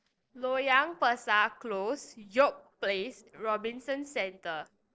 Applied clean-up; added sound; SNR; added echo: neural separator model SepFormer DNS4.